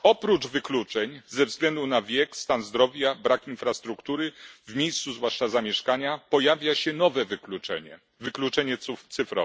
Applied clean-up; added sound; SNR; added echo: none; none; none; none.